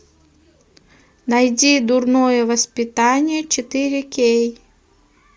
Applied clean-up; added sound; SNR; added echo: none; none; none; none.